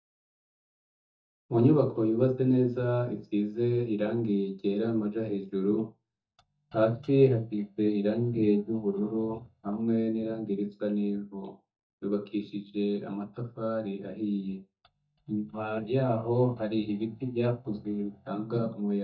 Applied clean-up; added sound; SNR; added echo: neural mask model DeepFilterNet 3.